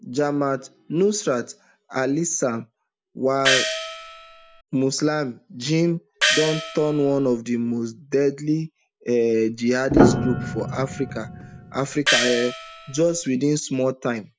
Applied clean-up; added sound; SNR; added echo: none; Piano + Gong; 0 dB; none.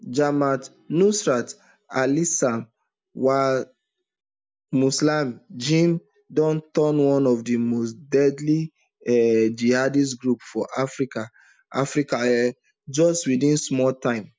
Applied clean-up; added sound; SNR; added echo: none; none; none; none.